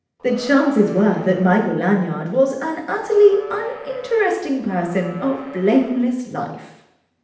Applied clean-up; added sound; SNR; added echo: none; Livestock, farm animals, working animals; 18 dB; reverberation time 0.8 s.